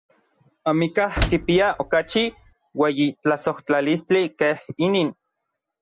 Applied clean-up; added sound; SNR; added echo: none; Slam; 6 dB; none.